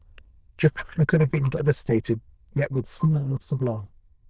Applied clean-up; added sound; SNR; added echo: neural diffusion model UNIVERSE++.